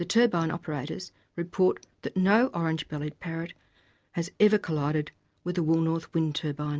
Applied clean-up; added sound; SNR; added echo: none; none; none; none.